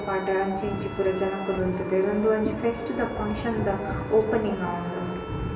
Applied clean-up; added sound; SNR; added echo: none; Bowed string instrument; 16 dB; reverberation time 1.0 s.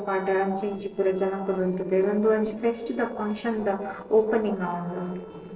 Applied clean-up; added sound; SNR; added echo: neural separator model SepFormer DNS4.